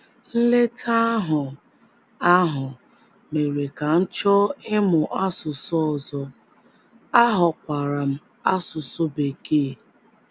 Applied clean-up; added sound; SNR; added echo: none; none; none; none.